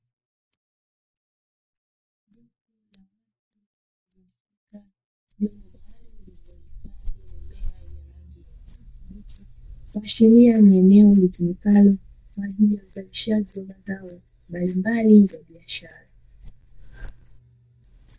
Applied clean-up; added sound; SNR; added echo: neural mask model DeepFilterNet 3.